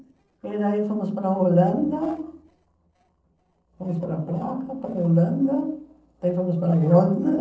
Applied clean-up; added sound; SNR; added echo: neural separator model SepFormer DNS4.